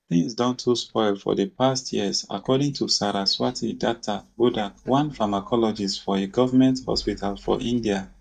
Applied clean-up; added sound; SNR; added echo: neural mask model DeepFilterNet 3.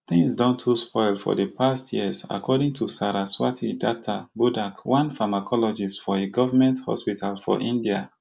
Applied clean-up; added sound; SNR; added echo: none; none; none; none.